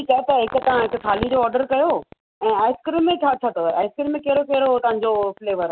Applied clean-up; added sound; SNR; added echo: none; none; none; none.